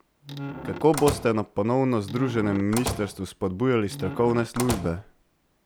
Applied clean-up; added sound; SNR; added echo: none; Squeak / Slam / Wood; 10 dB; none.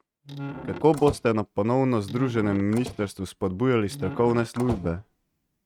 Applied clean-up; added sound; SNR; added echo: neural mask model RNNoise.